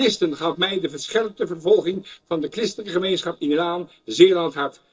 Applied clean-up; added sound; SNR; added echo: neural separator model SepFormer DNS4.